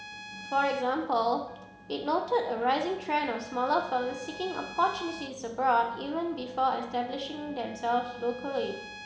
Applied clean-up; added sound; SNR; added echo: none; Trumpet; 17 dB; none.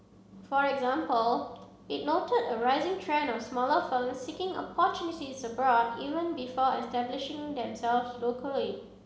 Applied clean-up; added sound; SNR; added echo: none; none; none; none.